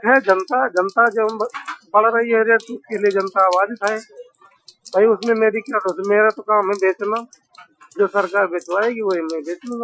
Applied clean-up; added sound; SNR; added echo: classical method Wiener filter.